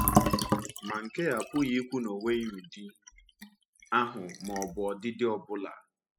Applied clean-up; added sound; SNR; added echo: classical method spectral subtraction.